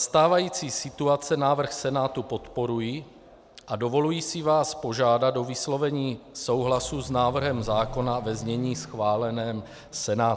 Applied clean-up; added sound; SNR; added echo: none; Vehicle; 15 dB; none.